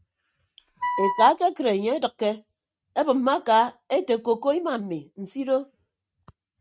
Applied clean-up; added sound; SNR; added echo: neural mask model RNNoise.